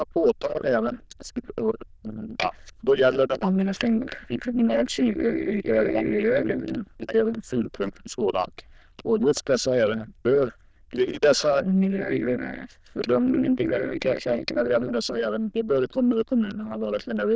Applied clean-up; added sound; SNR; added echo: neural diffusion model UNIVERSE++.